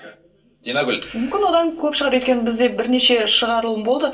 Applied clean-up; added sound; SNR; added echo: none; none; none; reverberation time 0.2 s.